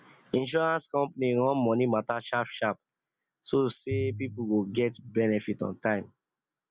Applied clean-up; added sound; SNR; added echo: none; Piano; 11 dB; none.